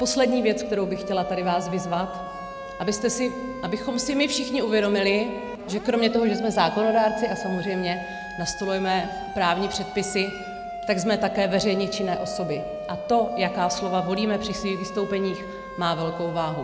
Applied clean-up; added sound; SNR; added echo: none; Siren; 10 dB; none.